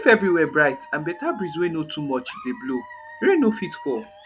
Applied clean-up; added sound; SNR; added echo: none; Alarm / Dog; 18 dB; none.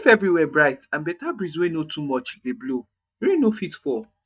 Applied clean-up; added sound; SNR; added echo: neural mask model DeepFilterNet 3.